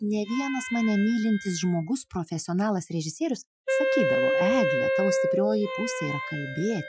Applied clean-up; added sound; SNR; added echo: classical method Wiener filter.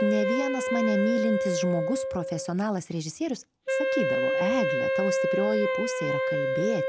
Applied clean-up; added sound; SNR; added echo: none; Wind instrument, woodwind instrument; -2 dB; none.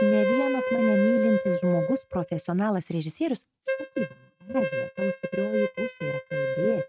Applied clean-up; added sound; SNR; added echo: neural mask model RNNoise.